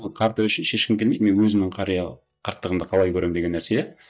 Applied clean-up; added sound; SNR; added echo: neural mask model DeepFilterNet 3.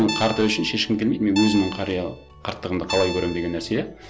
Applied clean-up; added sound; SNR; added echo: none; Guitar; 10 dB; none.